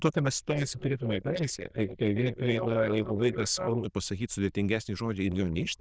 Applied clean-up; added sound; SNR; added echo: neural diffusion model UNIVERSE++.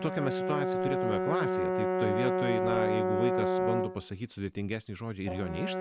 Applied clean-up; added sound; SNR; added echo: none; Brass instrument; -3 dB; none.